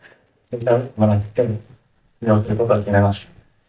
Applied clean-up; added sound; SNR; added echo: neural mask model DeepFilterNet 3.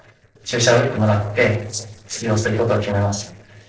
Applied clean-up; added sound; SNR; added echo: neural separator model SepFormer DNS4.